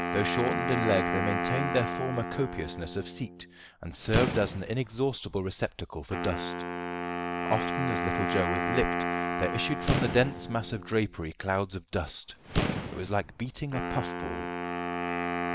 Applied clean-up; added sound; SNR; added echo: none; Wind instrument, woodwind instrument + Boom; 1 dB; none.